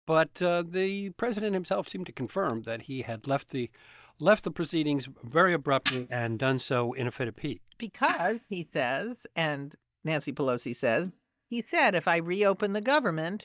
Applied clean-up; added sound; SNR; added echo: neural mask model DeepFilterNet 3.